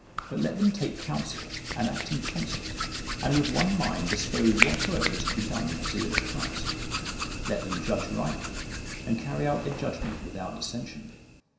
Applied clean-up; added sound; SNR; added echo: none; Hands; 2 dB; reverberation time 0.7 s.